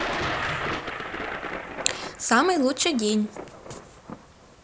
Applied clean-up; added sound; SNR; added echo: none; Thunder; 6 dB; none.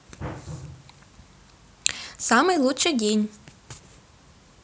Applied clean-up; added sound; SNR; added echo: none; none; none; none.